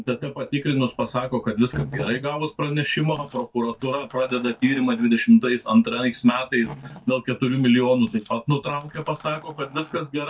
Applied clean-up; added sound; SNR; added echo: neural mask model DeepFilterNet 3.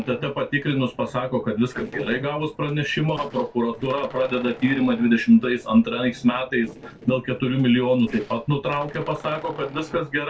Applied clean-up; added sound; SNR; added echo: neural separator model SepFormer DNS4.